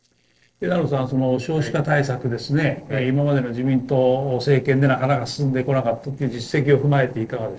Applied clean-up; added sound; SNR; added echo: neural separator model SepFormer DNS4.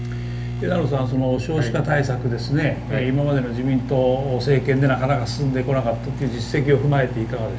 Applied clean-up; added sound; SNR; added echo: none; Microwave oven; 8 dB; reverberation time 0.3 s.